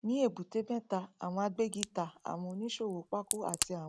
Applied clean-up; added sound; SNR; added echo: none; Crack; 3 dB; none.